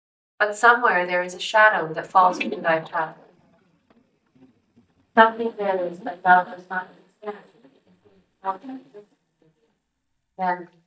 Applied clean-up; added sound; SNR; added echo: neural mask model DeepFilterNet 3.